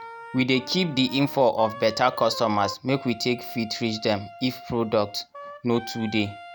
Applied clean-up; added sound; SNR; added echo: none; Wind instrument, woodwind instrument; 15 dB; none.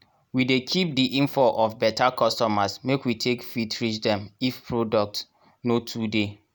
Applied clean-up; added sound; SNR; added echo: none; none; none; none.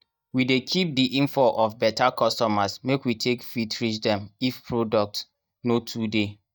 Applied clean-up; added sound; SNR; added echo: neural mask model DeepFilterNet 3.